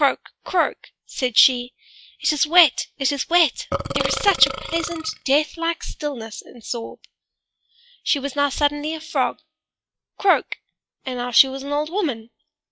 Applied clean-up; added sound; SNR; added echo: classical method log-MMSE.